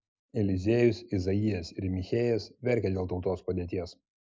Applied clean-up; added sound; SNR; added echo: none; none; none; none.